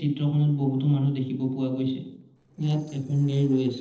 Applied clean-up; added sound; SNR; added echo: neural separator model SepFormer DNS4.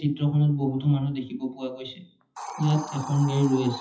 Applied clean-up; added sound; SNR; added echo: classical method WPE with log-MMSE.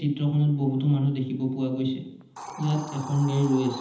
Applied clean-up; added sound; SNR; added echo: none; Hiss; 17 dB; reverberation time 0.8 s.